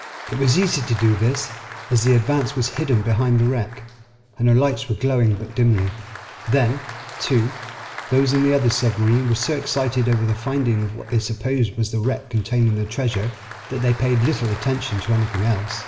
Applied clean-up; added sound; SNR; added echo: none; Applause; 16 dB; reverberation time 0.8 s.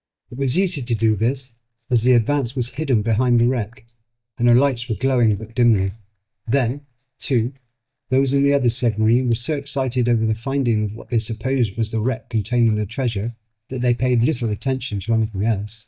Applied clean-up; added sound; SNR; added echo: neural mask model DeepFilterNet 3.